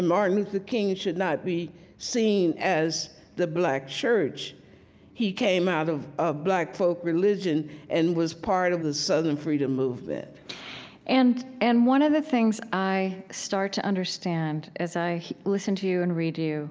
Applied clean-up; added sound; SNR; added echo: none; none; none; none.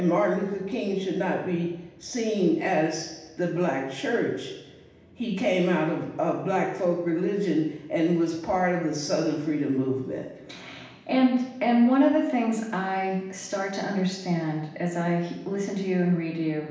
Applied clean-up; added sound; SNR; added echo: none; none; none; reverberation time 0.9 s.